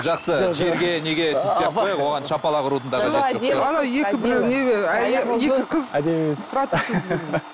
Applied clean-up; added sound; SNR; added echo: none; Domestic sounds, home sounds; 17 dB; none.